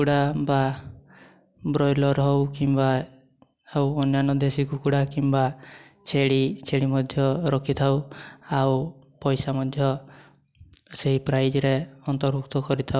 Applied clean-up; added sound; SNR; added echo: none; none; none; none.